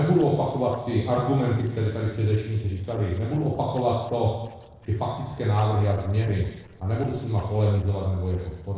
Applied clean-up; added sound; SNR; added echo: neural separator model SepFormer DNS4.